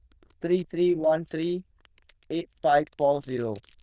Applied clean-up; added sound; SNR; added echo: neural diffusion model UNIVERSE++.